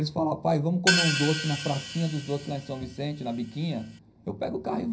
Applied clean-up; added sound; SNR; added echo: none; Hi-hat; 3 dB; reverberation time 0.4 s.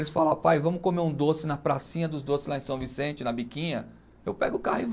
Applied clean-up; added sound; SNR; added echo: none; none; none; none.